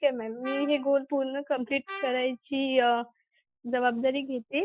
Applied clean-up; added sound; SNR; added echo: classical method Wiener filter.